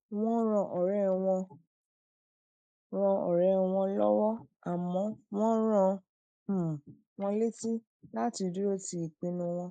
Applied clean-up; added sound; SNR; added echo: neural mask model Resemble Enhance denoiser.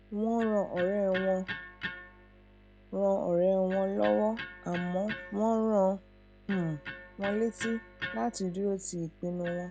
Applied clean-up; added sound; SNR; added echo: none; Electric guitar; 13 dB; none.